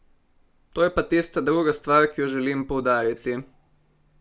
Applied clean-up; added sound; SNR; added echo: none; none; none; none.